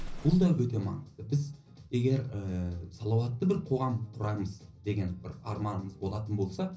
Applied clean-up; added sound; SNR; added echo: none; Explosion; 17 dB; reverberation time 0.5 s.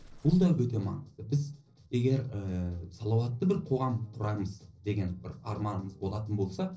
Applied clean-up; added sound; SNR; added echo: neural separator model SepFormer DNS4.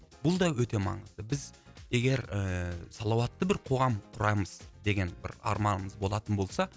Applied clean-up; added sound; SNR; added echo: none; none; none; none.